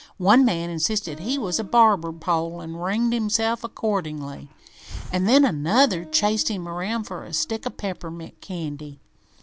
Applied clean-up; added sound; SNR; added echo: none; Hiss + Acoustic guitar; 20 dB; none.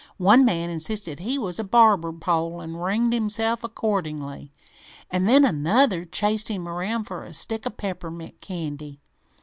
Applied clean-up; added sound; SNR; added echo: none; none; none; none.